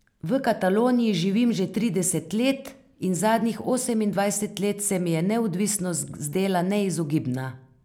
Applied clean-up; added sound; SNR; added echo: none; none; none; none.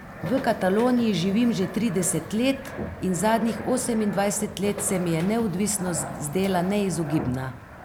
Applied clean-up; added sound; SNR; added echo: none; Fixed-wing aircraft, airplane + Buzz; 12 dB; none.